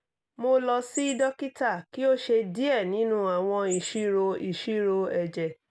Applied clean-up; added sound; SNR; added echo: none; Chirp, tweet; 18 dB; none.